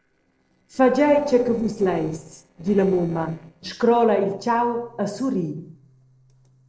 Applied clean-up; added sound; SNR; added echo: neural separator model SepFormer DNS4.